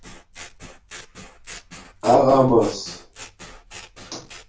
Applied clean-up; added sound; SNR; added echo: none; Scissors; 18 dB; reverberation time 0.3 s.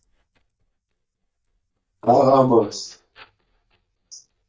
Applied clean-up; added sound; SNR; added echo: neural mask model DeepFilterNet 3.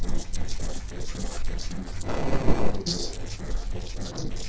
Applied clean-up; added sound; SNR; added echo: neural separator model SepFormer DNS4.